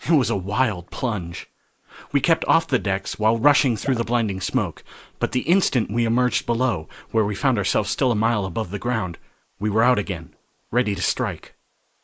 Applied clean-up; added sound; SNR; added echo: neural mask model Resemble Enhance denoiser.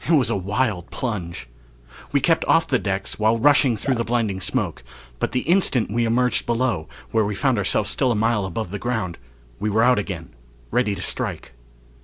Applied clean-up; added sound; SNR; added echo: none; Water / Liquid; 19 dB; none.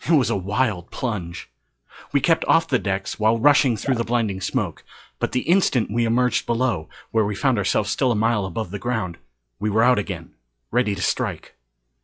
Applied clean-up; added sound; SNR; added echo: classical method log-MMSE.